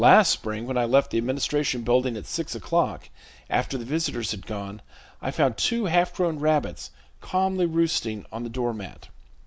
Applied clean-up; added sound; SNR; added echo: none; none; none; none.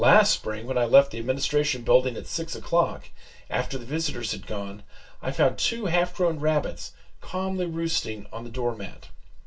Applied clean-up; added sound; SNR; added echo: none; none; none; reverberation time 0.2 s.